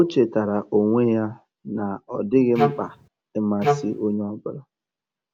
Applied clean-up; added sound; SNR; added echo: none; Wind instrument, woodwind instrument; 1 dB; none.